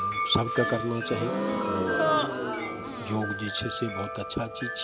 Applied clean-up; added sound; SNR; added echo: none; Gasp + Wind chime; -1 dB; none.